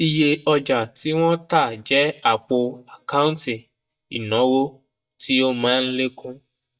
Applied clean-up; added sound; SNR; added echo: neural mask model DeepFilterNet 3.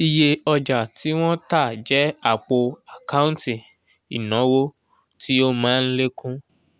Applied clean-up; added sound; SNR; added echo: none; none; none; none.